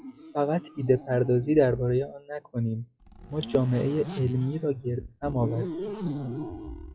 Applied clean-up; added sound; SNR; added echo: classical method log-MMSE.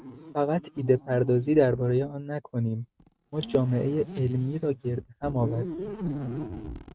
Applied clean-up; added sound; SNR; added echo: neural mask model RNNoise.